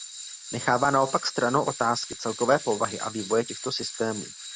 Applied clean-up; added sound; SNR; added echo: none; Tools; 11 dB; none.